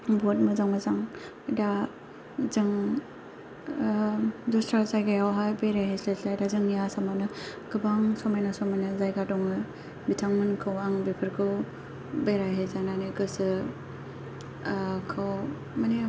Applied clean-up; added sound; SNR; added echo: none; none; none; none.